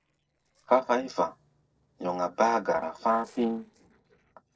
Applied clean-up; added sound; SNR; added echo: neural separator model SepFormer DNS4.